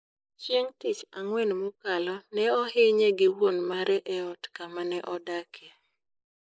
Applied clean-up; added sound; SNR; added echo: neural mask model Resemble Enhance denoiser.